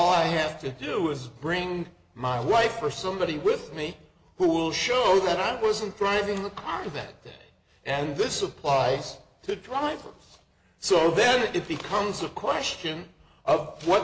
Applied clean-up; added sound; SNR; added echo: none; none; none; none.